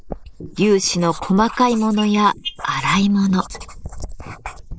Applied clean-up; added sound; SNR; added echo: neural mask model Resemble Enhance denoiser.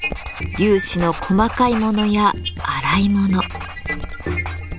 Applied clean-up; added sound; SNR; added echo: none; Writing; 12 dB; none.